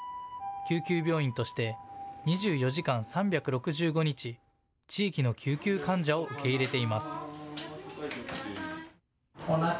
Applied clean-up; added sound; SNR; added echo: none; none; none; none.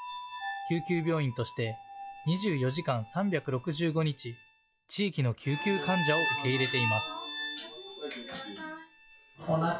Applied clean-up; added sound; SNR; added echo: classical method log-MMSE.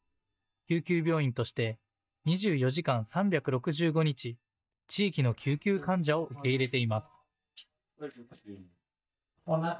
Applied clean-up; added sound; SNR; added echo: neural mask model DeepFilterNet 3.